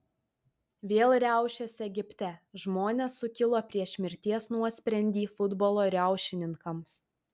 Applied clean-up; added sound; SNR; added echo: none; none; none; none.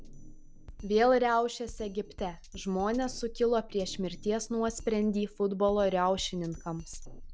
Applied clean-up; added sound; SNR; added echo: none; Drum kit; 15 dB; none.